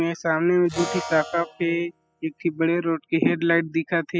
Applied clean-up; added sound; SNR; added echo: classical method spectral subtraction.